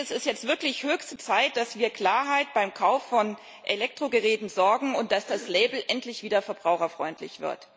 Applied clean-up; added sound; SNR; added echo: none; none; none; none.